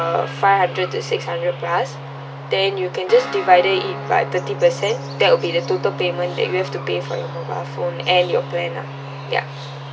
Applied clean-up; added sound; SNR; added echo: none; Guitar; 11 dB; none.